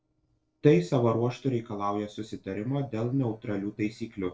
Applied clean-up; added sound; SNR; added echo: neural separator model SepFormer DNS4.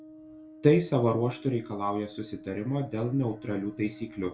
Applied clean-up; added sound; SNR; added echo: none; Brass instrument; 19 dB; reverberation time 0.2 s.